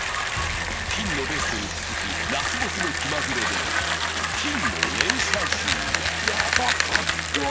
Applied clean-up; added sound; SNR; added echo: none; Bicycle; -5 dB; none.